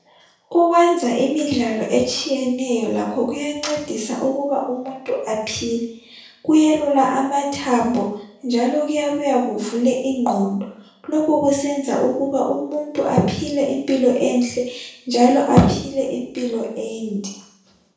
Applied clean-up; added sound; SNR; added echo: none; none; none; reverberation time 0.6 s.